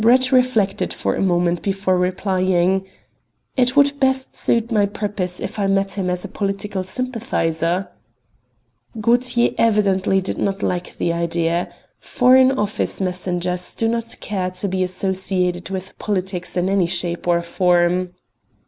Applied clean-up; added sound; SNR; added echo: none; none; none; none.